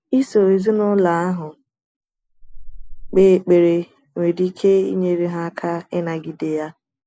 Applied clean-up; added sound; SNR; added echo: neural mask model Resemble Enhance denoiser.